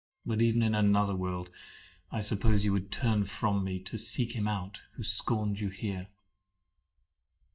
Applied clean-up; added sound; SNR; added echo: neural mask model DeepFilterNet 3.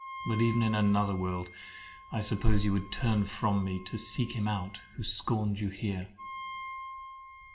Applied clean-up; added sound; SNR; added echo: none; Wind instrument, woodwind instrument; 15 dB; reverberation time 0.5 s.